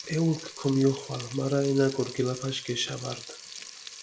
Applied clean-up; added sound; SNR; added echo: none; Frying (food); 15 dB; none.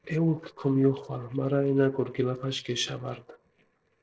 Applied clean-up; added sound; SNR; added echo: neural separator model SepFormer DNS4.